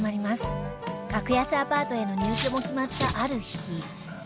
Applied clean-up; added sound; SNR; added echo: none; Cutlery, silverware; 11 dB; none.